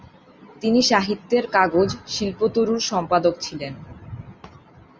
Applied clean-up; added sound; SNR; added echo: none; none; none; none.